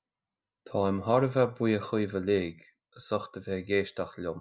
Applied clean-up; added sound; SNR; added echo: none; none; none; none.